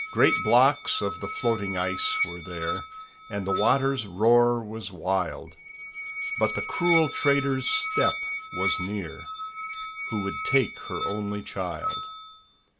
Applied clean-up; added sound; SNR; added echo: none; Musical instrument; 6 dB; none.